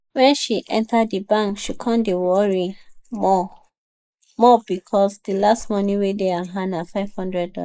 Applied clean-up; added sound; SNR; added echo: neural mask model Resemble Enhance denoiser.